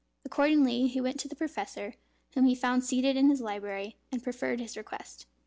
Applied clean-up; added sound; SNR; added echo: none; none; none; none.